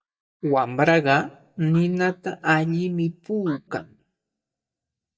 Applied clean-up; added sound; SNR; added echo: neural mask model DeepFilterNet 3.